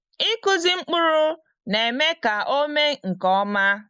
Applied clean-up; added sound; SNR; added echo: neural mask model Resemble Enhance denoiser.